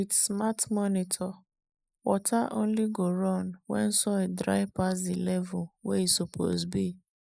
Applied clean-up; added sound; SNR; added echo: neural mask model Resemble Enhance denoiser.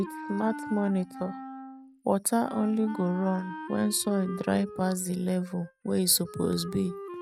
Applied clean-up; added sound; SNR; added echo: neural mask model RNNoise.